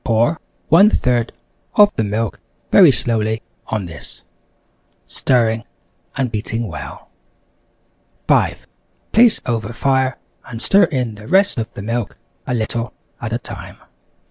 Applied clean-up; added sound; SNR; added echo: none; none; none; none.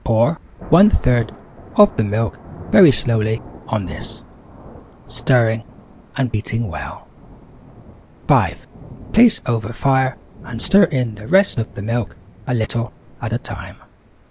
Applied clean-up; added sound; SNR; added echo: none; Thunder / Rain; 19 dB; none.